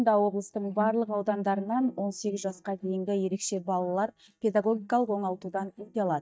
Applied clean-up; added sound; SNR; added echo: neural mask model DeepFilterNet 3.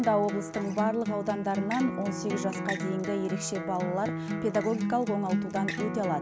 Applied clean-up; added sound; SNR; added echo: none; Acoustic guitar; 3 dB; none.